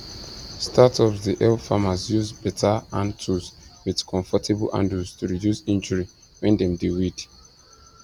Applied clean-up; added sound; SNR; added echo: none; none; none; none.